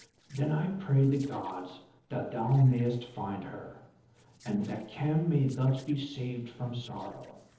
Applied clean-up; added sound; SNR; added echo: neural separator model SepFormer DNS4.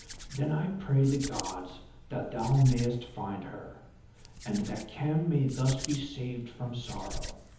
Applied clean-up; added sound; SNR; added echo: none; Hands; 12 dB; reverberation time 1.3 s.